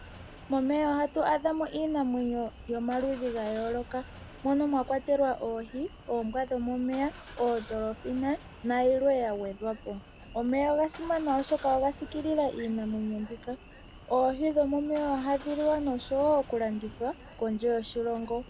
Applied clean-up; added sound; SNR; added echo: none; Engine starting / Car; 18 dB; none.